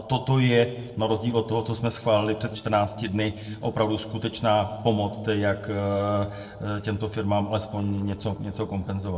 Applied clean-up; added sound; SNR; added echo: neural separator model SepFormer DNS4.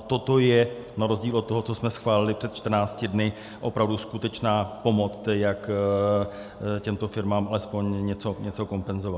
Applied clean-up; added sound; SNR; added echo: none; none; none; none.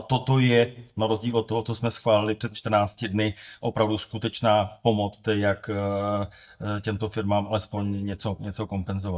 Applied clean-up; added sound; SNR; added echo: neural mask model DeepFilterNet 3.